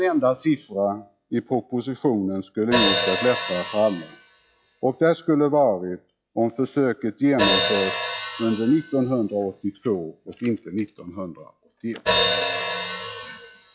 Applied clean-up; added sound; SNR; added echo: classical method log-MMSE.